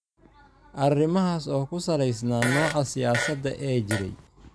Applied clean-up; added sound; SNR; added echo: none; Fart; 6 dB; none.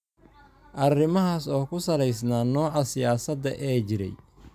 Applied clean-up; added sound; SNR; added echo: none; none; none; none.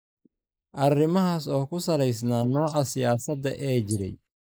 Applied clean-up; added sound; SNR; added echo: neural mask model Resemble Enhance denoiser.